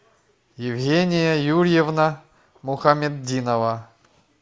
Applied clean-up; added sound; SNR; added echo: none; none; none; none.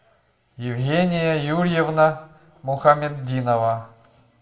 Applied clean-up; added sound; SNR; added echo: none; none; none; reverberation time 0.4 s.